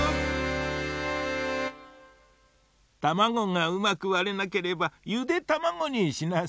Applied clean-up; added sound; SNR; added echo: none; none; none; none.